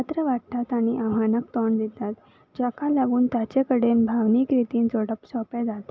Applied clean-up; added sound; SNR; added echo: none; none; none; none.